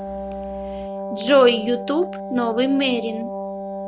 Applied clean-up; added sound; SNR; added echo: none; Wind instrument, woodwind instrument; 8 dB; none.